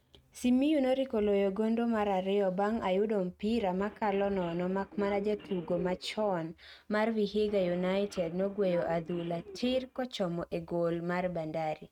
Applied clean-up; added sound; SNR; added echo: neural mask model RNNoise.